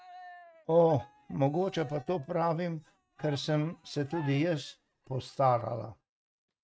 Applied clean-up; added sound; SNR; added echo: neural mask model RNNoise.